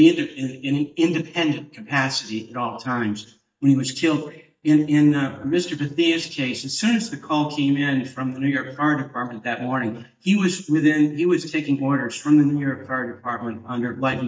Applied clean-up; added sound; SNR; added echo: neural mask model DeepFilterNet 3.